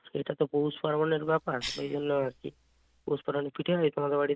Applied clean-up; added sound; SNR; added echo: none; Cough; 17 dB; none.